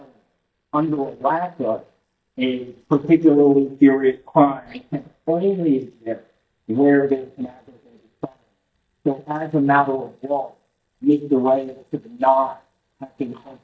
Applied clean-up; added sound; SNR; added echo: neural mask model DeepFilterNet 3.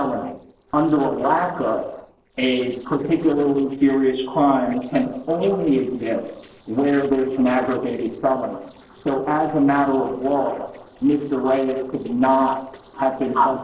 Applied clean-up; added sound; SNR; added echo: neural separator model SepFormer DNS4.